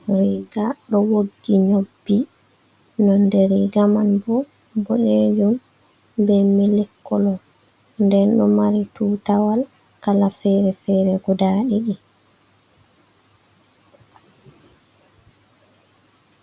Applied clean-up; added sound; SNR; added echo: none; none; none; none.